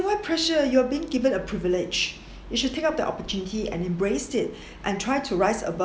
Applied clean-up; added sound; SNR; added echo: none; none; none; none.